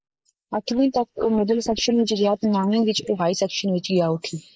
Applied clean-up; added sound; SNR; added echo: neural mask model Resemble Enhance denoiser.